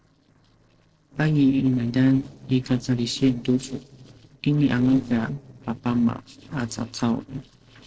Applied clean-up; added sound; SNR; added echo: neural separator model SepFormer DNS4.